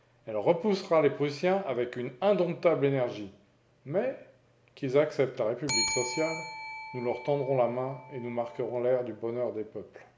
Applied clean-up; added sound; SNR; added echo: none; Bell; 8 dB; none.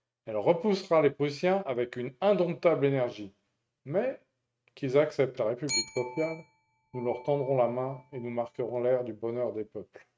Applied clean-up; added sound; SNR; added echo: neural mask model RNNoise.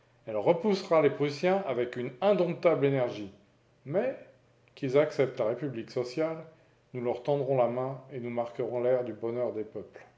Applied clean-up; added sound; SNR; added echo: none; none; none; none.